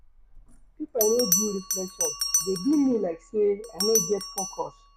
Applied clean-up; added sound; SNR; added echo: none; Bell; 3 dB; none.